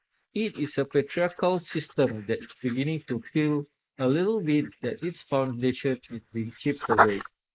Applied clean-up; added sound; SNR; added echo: neural mask model Resemble Enhance denoiser.